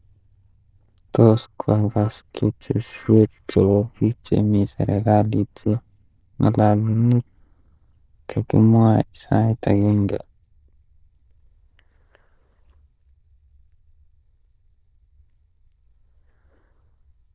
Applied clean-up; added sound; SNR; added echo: neural diffusion model UNIVERSE++.